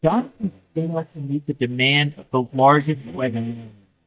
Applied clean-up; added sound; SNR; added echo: neural mask model DeepFilterNet 3.